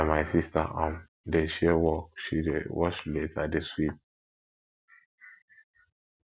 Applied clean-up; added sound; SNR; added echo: none; none; none; none.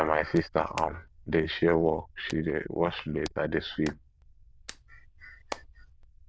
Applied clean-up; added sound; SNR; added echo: neural diffusion model UNIVERSE++.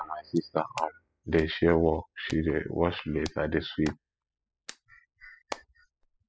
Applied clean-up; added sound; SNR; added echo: classical method spectral subtraction.